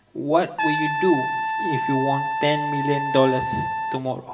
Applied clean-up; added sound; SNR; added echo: none; Trumpet; 2 dB; reverberation time 1.7 s.